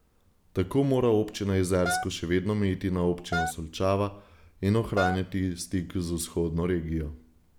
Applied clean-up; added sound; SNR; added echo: none; Wind instrument, woodwind instrument; 6 dB; none.